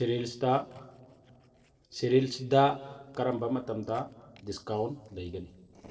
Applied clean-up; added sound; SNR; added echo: neural separator model SepFormer DNS4.